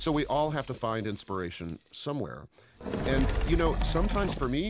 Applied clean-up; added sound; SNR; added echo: none; Fire; 2 dB; none.